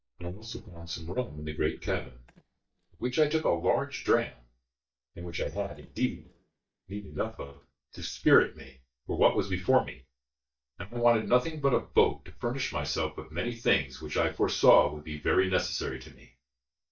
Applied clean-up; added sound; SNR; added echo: neural mask model DeepFilterNet 3.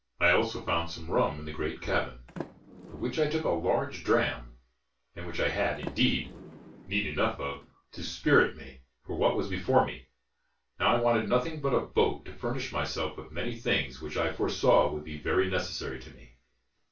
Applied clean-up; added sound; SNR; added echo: none; Sliding door; 17 dB; reverberation time 0.2 s.